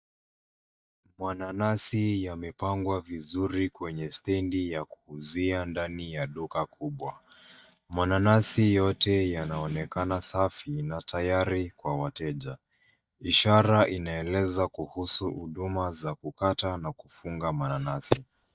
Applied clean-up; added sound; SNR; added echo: neural mask model DeepFilterNet 3.